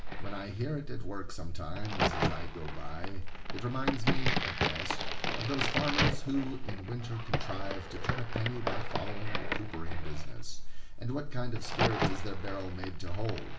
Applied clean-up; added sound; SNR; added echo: none; Crack; 5 dB; reverberation time 0.5 s.